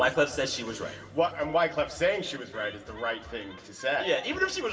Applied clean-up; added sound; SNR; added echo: none; none; none; reverberation time 2.7 s.